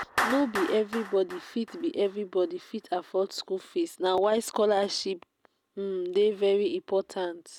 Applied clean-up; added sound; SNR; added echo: none; Clapping; 12 dB; none.